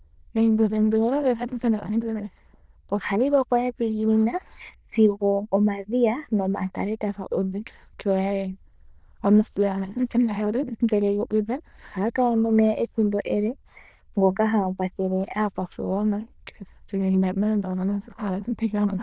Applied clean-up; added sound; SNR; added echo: neural diffusion model UNIVERSE++.